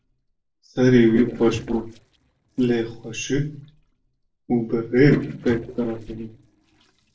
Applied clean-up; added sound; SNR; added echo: neural separator model SepFormer DNS4.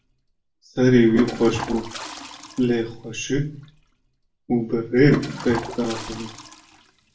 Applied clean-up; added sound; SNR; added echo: none; Toilet flush; 10 dB; reverberation time 0.3 s.